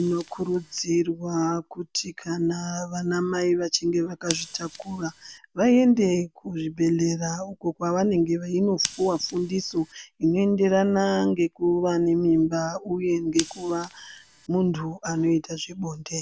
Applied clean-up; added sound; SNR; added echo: none; Scissors; 20 dB; none.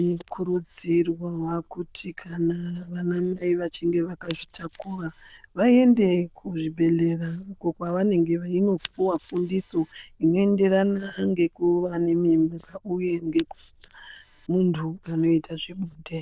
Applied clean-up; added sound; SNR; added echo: neural diffusion model UNIVERSE++.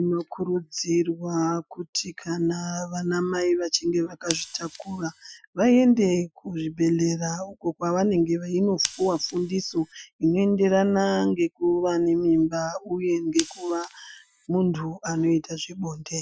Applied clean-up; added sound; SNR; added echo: classical method Wiener filter.